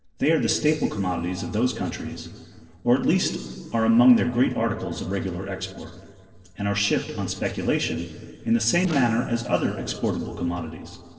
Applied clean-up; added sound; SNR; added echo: neural separator model SepFormer DNS4.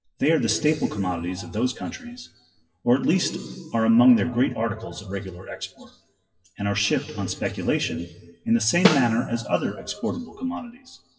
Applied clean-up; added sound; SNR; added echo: classical method WPE with log-MMSE.